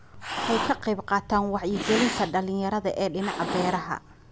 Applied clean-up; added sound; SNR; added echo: none; Cat; 6 dB; none.